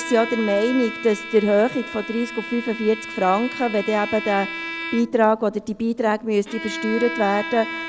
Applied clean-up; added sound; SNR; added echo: none; Bowed string instrument; 10 dB; none.